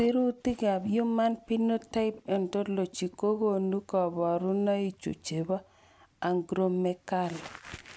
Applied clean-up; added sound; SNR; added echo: none; none; none; none.